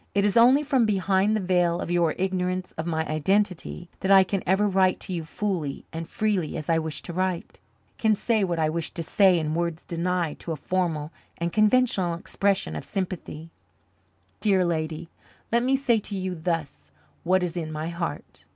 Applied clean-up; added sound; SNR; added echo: none; none; none; none.